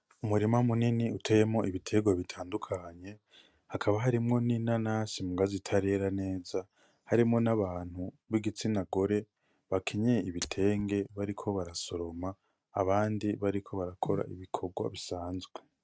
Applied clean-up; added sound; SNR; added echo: neural mask model RNNoise.